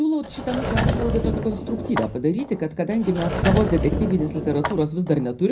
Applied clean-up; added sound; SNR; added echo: none; Sliding door / Wood; 3 dB; reverberation time 0.4 s.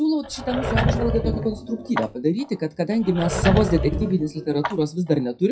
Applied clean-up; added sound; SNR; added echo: classical method WPE with log-MMSE.